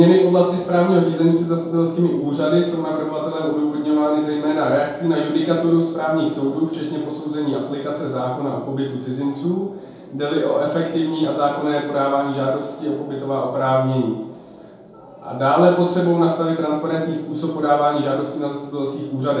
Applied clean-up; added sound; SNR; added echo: none; none; none; reverberation time 0.8 s.